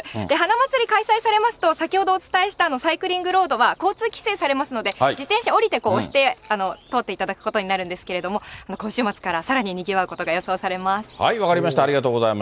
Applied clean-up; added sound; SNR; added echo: none; none; none; none.